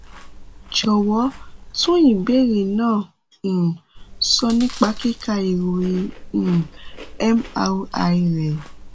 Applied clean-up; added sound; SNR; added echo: none; Chewing, mastication; 16 dB; none.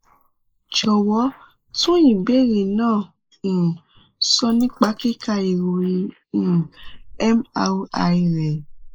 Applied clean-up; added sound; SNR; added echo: neural mask model Resemble Enhance denoiser.